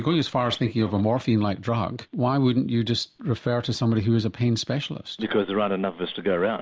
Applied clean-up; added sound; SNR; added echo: none; none; none; none.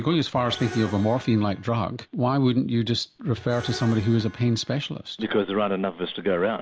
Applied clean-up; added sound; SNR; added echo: none; Screech; 19 dB; none.